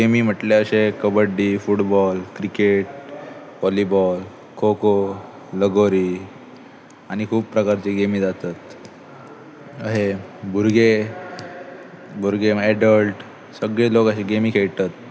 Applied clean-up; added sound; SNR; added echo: none; none; none; none.